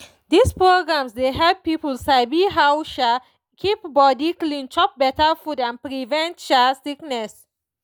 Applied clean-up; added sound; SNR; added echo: none; none; none; none.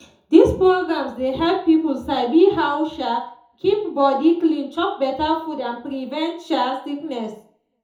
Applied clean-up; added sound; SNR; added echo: none; none; none; reverberation time 0.5 s.